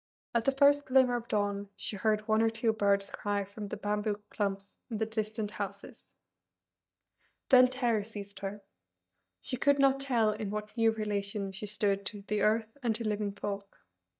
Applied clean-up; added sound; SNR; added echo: neural mask model DeepFilterNet 3.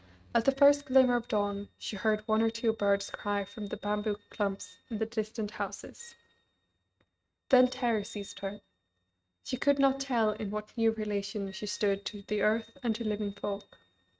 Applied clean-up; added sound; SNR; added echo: neural mask model RNNoise.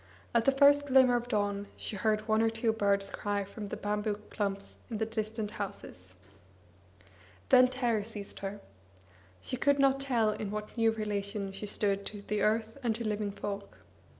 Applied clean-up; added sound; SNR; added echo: none; none; none; none.